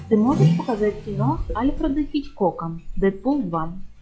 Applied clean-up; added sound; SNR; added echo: classical method log-MMSE.